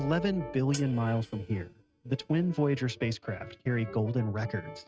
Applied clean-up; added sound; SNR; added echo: neural mask model RNNoise.